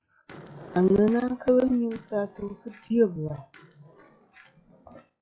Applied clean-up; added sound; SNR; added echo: classical method log-MMSE.